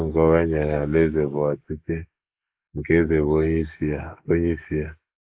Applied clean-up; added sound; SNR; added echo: neural mask model Resemble Enhance denoiser.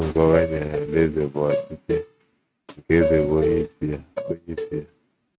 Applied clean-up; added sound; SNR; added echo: neural mask model RNNoise.